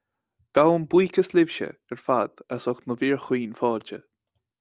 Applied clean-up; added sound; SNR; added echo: none; none; none; none.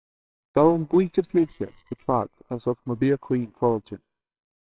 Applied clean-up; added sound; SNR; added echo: neural separator model SepFormer WHAMR!.